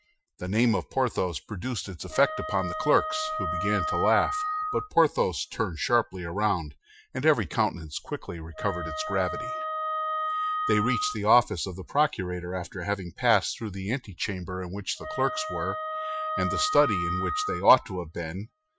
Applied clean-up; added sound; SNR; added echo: classical method Wiener filter.